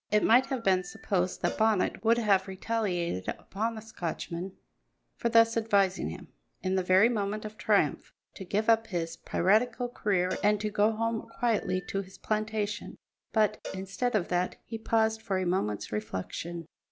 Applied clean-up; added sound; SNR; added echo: none; Cowbell + Telephone; 18 dB; none.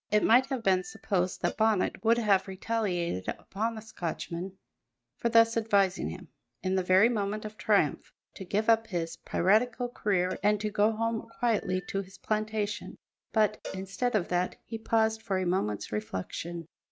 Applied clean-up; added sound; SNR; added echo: neural mask model RNNoise.